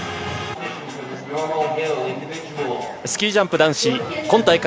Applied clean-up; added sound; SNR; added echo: none; none; none; none.